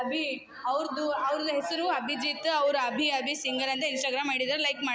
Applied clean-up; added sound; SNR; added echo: none; none; none; none.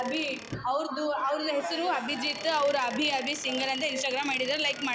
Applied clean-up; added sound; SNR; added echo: none; Squeak / Wood; 14 dB; none.